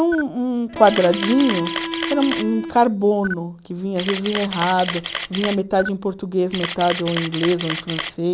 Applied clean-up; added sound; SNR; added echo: none; Camera + Electric guitar; 8 dB; none.